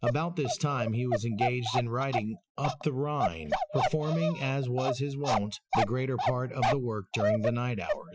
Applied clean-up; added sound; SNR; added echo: classical method Wiener filter.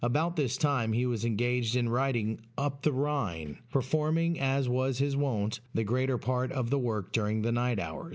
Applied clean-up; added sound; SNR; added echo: none; none; none; none.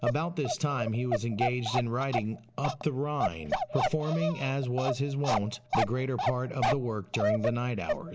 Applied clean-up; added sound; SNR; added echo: none; Bark; 2 dB; none.